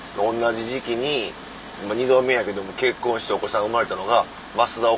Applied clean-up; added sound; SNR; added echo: none; none; none; none.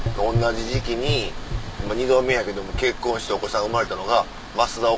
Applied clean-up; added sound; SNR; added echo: none; Gurgling / Engine; 6 dB; none.